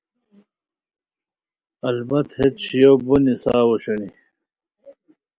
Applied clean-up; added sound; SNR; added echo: none; none; none; none.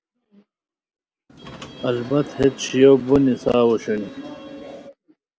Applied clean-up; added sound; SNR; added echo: none; Subway, metro, underground / Sliding door; 17 dB; none.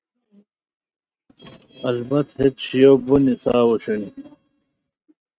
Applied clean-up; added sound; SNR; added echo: neural mask model RNNoise.